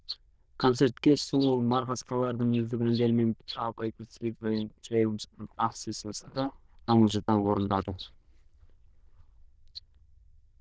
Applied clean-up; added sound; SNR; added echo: neural diffusion model UNIVERSE++.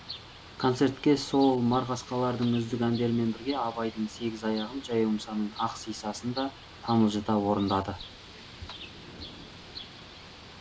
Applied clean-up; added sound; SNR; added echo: none; Bird; 16 dB; none.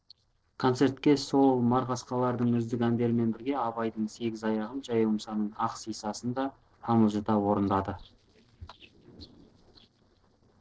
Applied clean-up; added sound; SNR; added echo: neural separator model SepFormer DNS4.